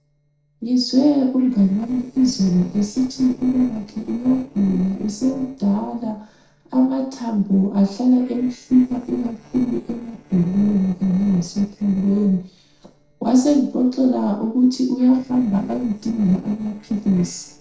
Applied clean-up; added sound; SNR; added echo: neural separator model SepFormer DNS4.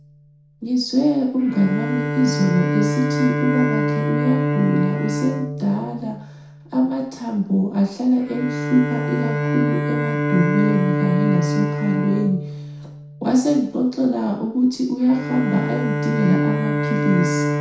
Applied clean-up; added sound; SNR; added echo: none; Bowed string instrument; 2 dB; reverberation time 0.6 s.